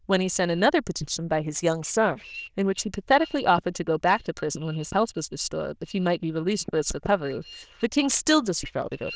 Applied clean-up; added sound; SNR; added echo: neural diffusion model UNIVERSE++.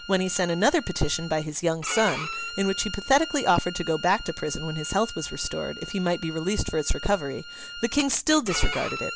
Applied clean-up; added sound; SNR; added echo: none; Bowed string instrument; 11 dB; none.